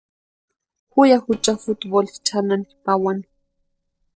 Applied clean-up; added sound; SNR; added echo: neural separator model SepFormer DNS4.